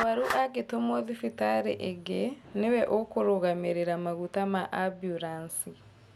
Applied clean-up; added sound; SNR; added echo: none; Clapping; 15 dB; none.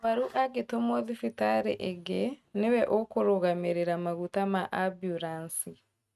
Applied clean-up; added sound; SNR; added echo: neural mask model RNNoise.